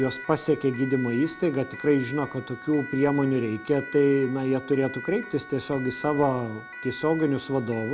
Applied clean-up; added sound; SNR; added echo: none; Siren; 14 dB; none.